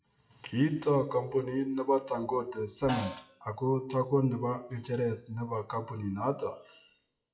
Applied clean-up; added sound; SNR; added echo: classical method WPE with log-MMSE.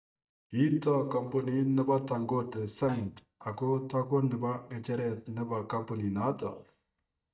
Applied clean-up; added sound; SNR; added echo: neural mask model DeepFilterNet 3.